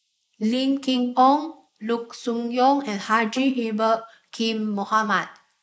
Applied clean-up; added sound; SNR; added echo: neural mask model Resemble Enhance denoiser.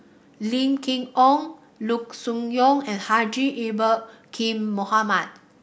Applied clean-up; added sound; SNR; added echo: none; none; none; none.